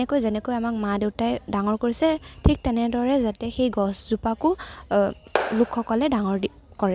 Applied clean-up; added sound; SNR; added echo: none; Clapping; 7 dB; none.